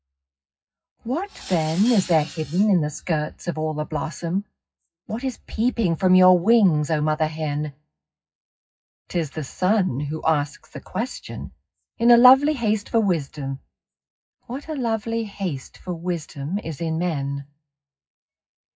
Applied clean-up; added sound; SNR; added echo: classical method WPE with log-MMSE.